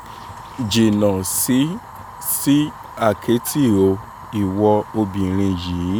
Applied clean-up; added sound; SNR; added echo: none; Fire; 17 dB; none.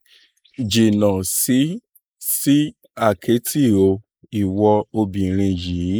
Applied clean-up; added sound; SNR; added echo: neural mask model Resemble Enhance denoiser.